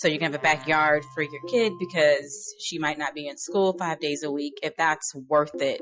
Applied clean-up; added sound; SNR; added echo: classical method Wiener filter.